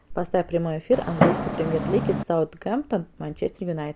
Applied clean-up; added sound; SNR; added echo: none; Fireworks; -1 dB; none.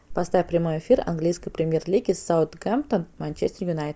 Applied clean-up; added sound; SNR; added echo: none; none; none; none.